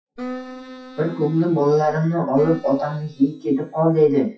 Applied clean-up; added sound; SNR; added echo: classical method WPE with log-MMSE.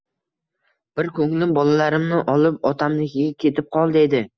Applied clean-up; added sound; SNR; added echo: none; none; none; none.